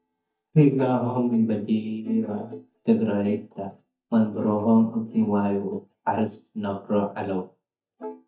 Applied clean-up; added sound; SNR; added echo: neural mask model DeepFilterNet 3.